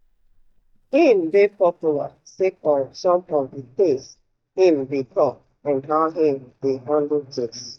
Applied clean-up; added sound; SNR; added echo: neural mask model DeepFilterNet 3.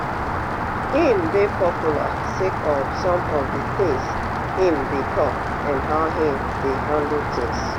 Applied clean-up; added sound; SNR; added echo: none; Rain; 0 dB; none.